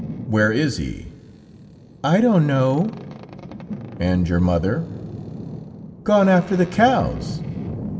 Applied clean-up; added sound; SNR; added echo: none; Boat, Water vehicle; 12 dB; reverberation time 1.5 s.